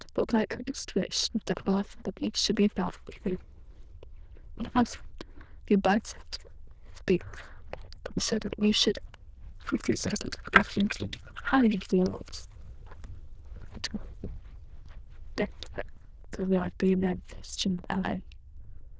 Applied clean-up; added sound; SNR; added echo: neural diffusion model UNIVERSE++.